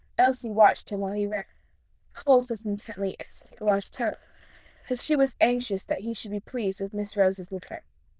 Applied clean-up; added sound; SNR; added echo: neural diffusion model UNIVERSE++.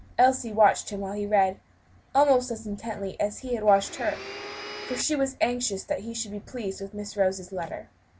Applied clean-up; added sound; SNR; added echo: none; Domestic sounds, home sounds; 12 dB; none.